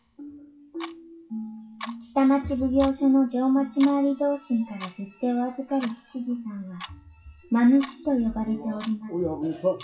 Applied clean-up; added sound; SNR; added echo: classical method WPE with log-MMSE.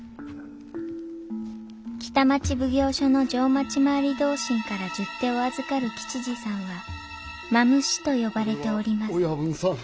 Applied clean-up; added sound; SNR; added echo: none; none; none; none.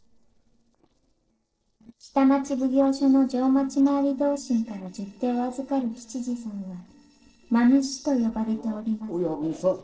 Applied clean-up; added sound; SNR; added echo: neural separator model SepFormer DNS4.